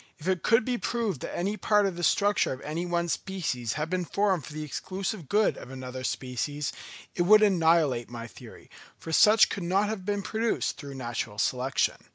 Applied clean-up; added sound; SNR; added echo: none; none; none; none.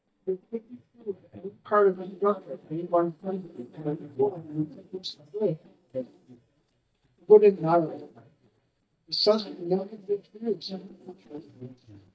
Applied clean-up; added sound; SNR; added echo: neural mask model DeepFilterNet 3.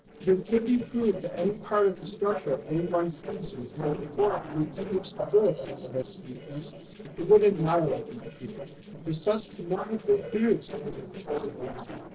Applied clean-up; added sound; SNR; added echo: neural separator model SepFormer DNS4.